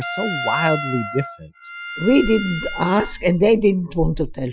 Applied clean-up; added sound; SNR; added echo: classical method Wiener filter.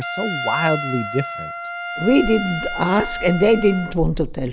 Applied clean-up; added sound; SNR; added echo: none; Trumpet; 8 dB; none.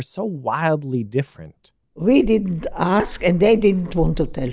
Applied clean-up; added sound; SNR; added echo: none; none; none; none.